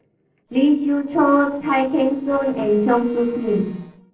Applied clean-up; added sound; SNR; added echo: neural separator model SepFormer DNS4.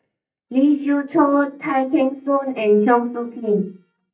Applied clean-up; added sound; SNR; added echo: neural mask model DeepFilterNet 3.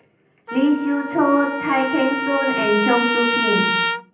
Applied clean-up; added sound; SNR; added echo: none; Trumpet; 3 dB; reverberation time 0.6 s.